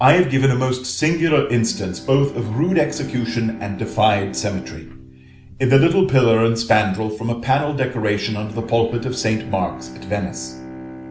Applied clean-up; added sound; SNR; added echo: none; Bowed string instrument; 17 dB; none.